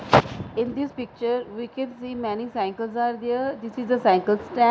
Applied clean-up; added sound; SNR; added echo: none; none; none; none.